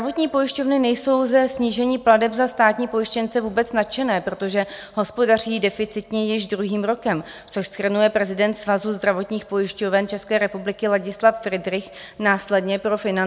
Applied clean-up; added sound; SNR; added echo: none; none; none; none.